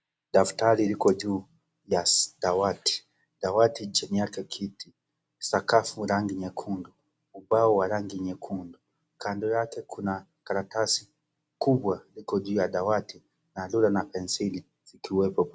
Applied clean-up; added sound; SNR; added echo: none; none; none; none.